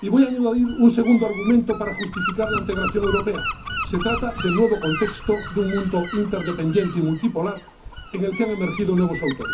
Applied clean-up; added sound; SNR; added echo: none; Gull, seagull / Wind; 10 dB; reverberation time 0.3 s.